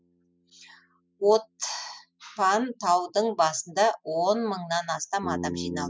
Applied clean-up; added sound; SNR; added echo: classical method spectral subtraction.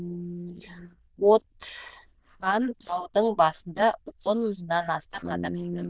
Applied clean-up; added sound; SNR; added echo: neural diffusion model UNIVERSE++.